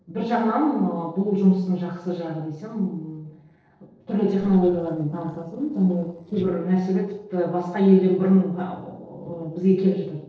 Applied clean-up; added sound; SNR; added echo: neural separator model SepFormer DNS4.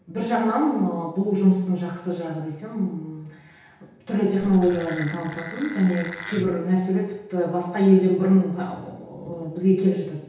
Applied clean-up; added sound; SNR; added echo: none; Wood; 14 dB; reverberation time 0.9 s.